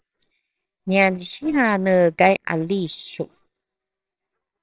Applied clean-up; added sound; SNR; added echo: neural separator model SepFormer WHAMR!.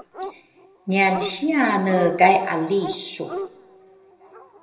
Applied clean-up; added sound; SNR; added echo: none; Dog; 12 dB; reverberation time 0.8 s.